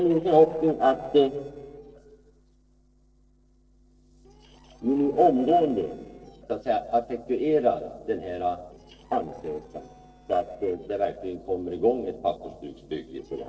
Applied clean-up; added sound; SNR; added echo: neural separator model SepFormer DNS4.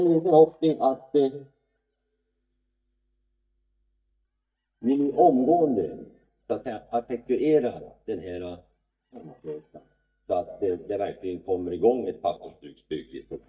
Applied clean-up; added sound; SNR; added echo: neural mask model DeepFilterNet 3.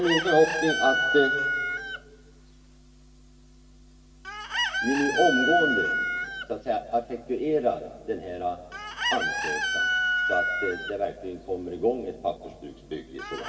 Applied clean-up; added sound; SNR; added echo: none; Chicken, rooster; 2 dB; reverberation time 2.1 s.